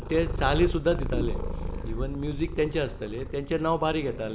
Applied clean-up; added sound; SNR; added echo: none; Purr; 4 dB; none.